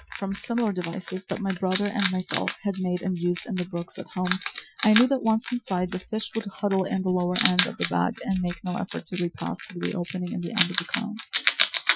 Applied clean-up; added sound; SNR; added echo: classical method Wiener filter.